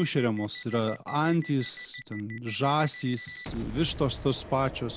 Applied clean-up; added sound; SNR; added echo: none; Boom; 14 dB; none.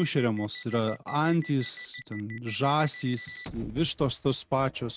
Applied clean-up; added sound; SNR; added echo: neural mask model RNNoise.